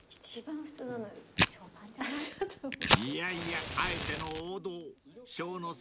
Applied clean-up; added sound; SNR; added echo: none; Fire; -5 dB; none.